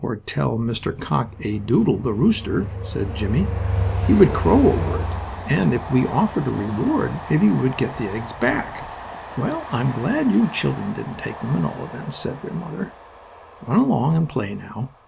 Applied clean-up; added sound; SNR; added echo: none; Train; 8 dB; none.